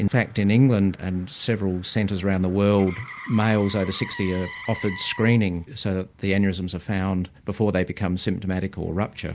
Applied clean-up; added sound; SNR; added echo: none; Motor vehicle (road); 20 dB; none.